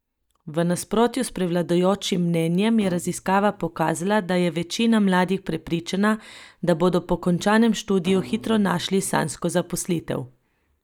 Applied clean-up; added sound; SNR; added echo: neural mask model DeepFilterNet 3.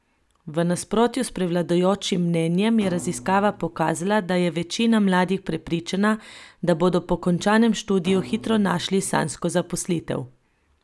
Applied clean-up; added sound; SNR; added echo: none; Thump, thud; 17 dB; none.